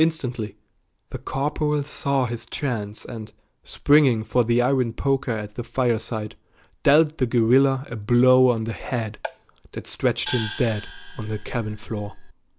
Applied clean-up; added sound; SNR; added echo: none; Gong + Marimba, xylophone; 12 dB; none.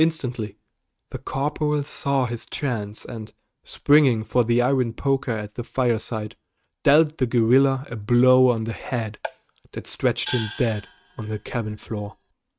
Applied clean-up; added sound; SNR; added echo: neural mask model RNNoise.